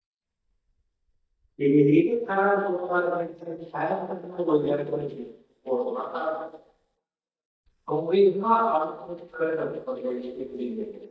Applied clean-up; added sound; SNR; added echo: neural mask model DeepFilterNet 3.